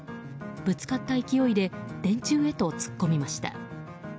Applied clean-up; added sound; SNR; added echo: none; none; none; none.